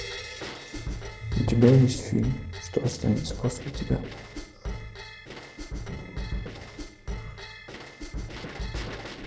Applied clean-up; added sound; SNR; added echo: neural separator model SepFormer DNS4.